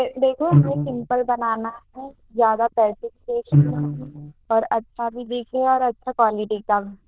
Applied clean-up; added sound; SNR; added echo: neural diffusion model UNIVERSE++.